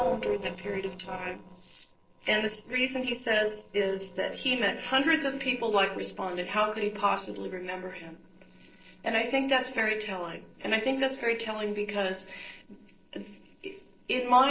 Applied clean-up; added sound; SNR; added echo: neural separator model SepFormer DNS4.